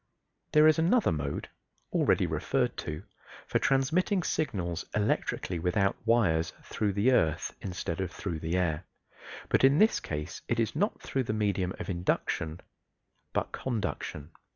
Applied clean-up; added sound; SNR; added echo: none; none; none; none.